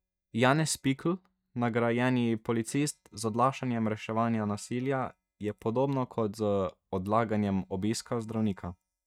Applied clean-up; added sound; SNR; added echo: neural mask model DeepFilterNet 3.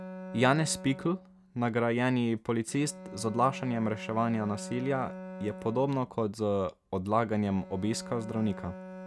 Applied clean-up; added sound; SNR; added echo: none; Bowed string instrument; 14 dB; none.